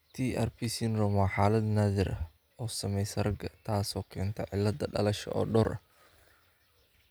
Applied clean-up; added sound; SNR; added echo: none; none; none; none.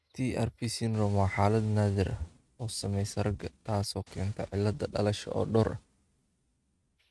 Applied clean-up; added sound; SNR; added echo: neural mask model RNNoise.